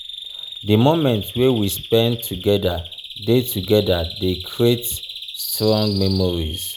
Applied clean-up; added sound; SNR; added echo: none; Bird vocalization, bird call, bird song; 13 dB; none.